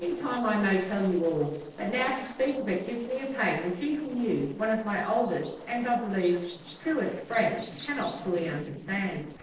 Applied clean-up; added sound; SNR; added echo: neural separator model SepFormer DNS4.